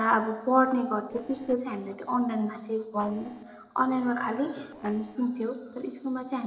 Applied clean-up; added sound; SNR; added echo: neural separator model SepFormer DNS4.